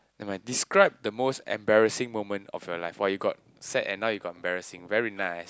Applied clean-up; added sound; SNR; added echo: none; none; none; none.